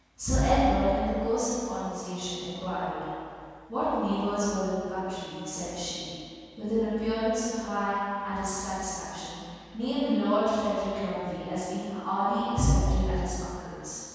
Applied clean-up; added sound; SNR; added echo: none; none; none; reverberation time 2.1 s.